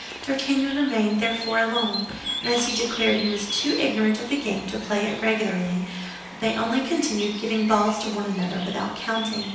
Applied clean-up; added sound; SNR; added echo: none; Bird; 10 dB; reverberation time 0.9 s.